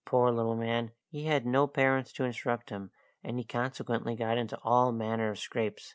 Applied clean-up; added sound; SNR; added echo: none; none; none; none.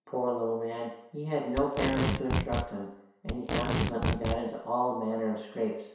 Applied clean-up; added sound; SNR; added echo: none; Packing tape, duct tape; -1 dB; reverberation time 0.7 s.